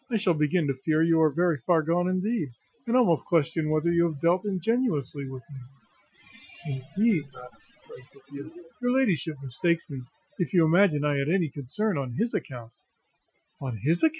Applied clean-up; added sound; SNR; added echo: classical method Wiener filter.